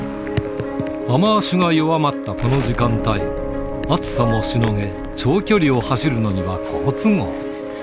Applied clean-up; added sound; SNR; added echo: none; Explosion; 14 dB; none.